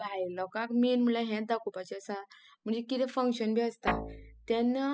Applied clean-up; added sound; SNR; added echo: classical method spectral subtraction.